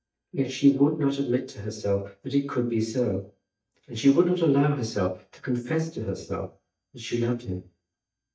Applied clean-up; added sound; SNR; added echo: neural mask model DeepFilterNet 3.